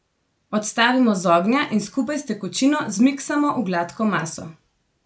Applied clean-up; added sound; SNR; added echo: none; none; none; none.